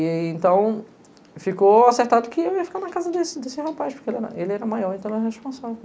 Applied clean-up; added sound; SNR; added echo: none; none; none; none.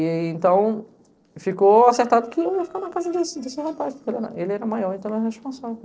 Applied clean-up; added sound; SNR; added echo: neural separator model SepFormer DNS4.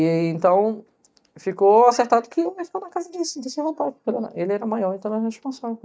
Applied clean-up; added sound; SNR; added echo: neural mask model DeepFilterNet 3.